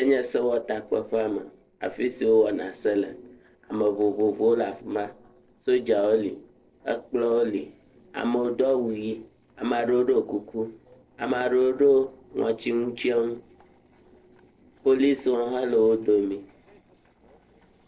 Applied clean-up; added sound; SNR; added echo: neural separator model SepFormer DNS4.